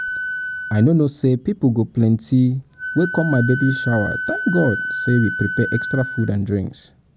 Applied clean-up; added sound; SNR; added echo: none; Wind instrument, woodwind instrument; 8 dB; none.